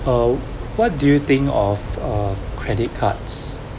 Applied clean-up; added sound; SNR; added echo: none; none; none; none.